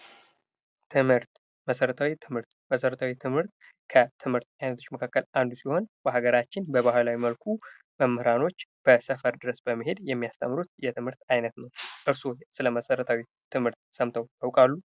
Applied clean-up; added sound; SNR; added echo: none; none; none; none.